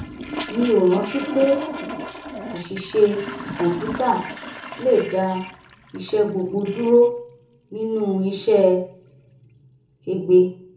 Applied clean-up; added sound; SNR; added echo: none; Toilet flush; 13 dB; reverberation time 0.8 s.